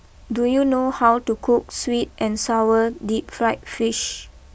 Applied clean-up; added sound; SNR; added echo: none; none; none; none.